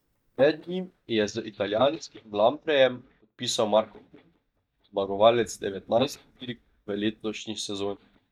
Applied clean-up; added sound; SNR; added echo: neural mask model DeepFilterNet 3.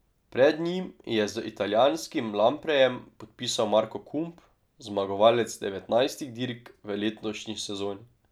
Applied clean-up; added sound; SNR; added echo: none; none; none; none.